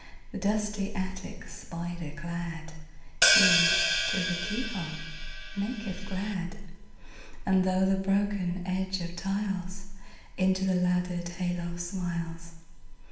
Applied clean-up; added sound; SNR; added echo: none; Hi-hat; -2 dB; reverberation time 1.1 s.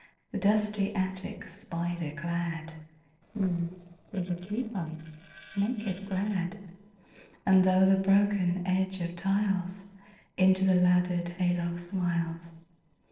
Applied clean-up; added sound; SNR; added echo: neural separator model SepFormer DNS4.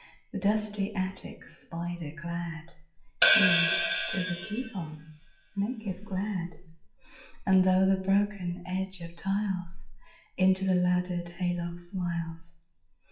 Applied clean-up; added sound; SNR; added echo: classical method WPE with log-MMSE.